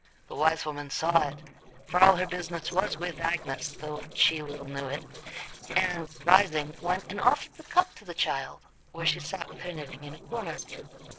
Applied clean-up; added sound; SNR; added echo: neural separator model SepFormer DNS4.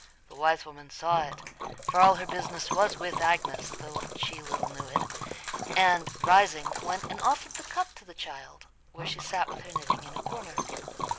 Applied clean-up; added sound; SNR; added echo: none; Liquid; 6 dB; none.